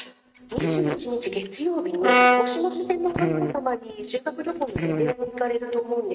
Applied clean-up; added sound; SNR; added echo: neural mask model RNNoise.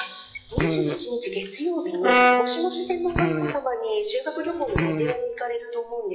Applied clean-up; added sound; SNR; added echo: classical method log-MMSE.